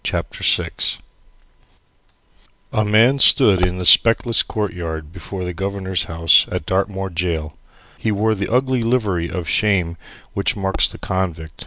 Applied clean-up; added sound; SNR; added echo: none; none; none; none.